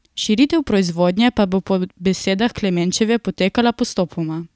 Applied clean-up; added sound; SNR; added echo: none; none; none; none.